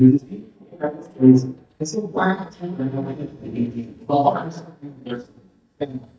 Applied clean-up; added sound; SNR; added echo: neural mask model DeepFilterNet 3.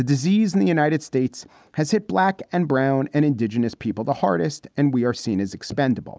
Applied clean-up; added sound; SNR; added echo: none; none; none; none.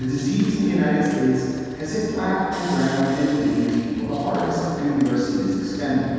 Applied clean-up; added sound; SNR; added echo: none; Sawing; 18 dB; reverberation time 2.1 s.